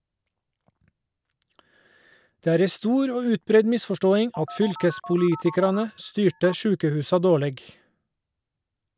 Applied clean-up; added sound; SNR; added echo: none; Telephone; 15 dB; none.